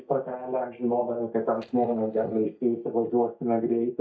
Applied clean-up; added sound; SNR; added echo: neural mask model DeepFilterNet 3.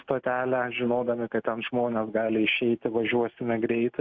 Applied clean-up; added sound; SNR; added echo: none; none; none; none.